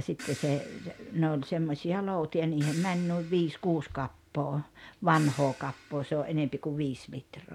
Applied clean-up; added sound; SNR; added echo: none; Crash cymbal; 19 dB; none.